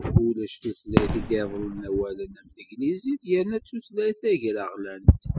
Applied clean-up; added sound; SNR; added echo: classical method spectral subtraction.